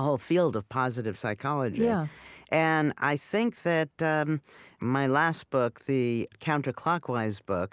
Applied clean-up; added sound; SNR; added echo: none; none; none; none.